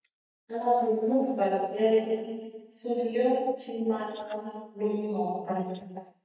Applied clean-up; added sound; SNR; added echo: neural mask model DeepFilterNet 3.